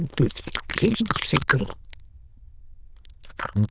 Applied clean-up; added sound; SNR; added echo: neural diffusion model UNIVERSE++.